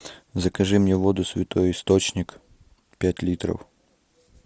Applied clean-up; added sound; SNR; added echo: none; none; none; none.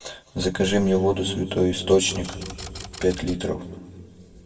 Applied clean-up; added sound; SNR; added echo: none; Typewriter; 14 dB; reverberation time 1.6 s.